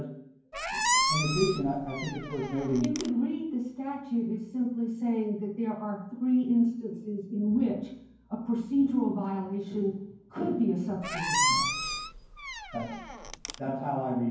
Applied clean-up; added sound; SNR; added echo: none; Squeak; 1 dB; reverberation time 0.9 s.